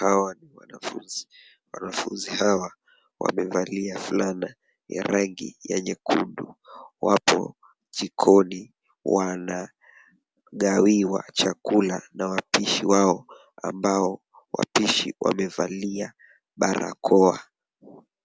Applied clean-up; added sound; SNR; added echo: none; none; none; none.